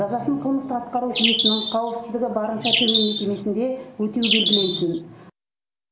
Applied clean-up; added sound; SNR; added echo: none; Bird; -3 dB; none.